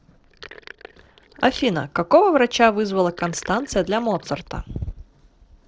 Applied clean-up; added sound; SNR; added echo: neural separator model SepFormer DNS4.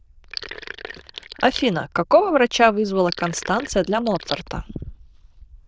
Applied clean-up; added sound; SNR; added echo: neural diffusion model UNIVERSE++.